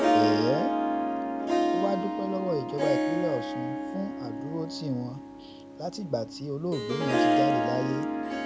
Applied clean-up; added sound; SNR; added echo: none; Harp; -4 dB; none.